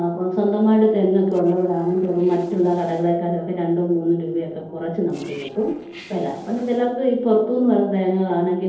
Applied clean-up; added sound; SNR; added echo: neural separator model SepFormer DNS4.